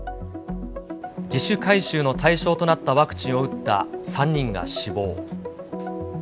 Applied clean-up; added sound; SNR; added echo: none; none; none; none.